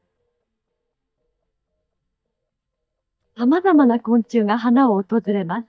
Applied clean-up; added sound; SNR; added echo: neural mask model DeepFilterNet 3.